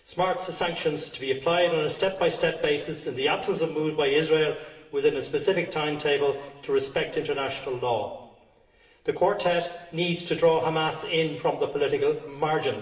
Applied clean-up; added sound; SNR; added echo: none; none; none; reverberation time 1.1 s.